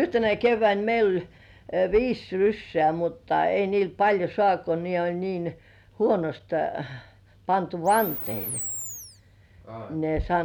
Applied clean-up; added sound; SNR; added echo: none; Animal; 10 dB; none.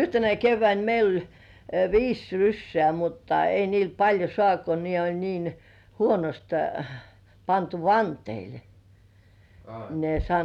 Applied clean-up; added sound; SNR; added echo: none; none; none; none.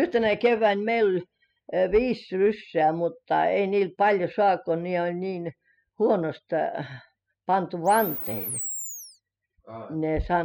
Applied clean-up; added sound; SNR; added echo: classical method spectral subtraction.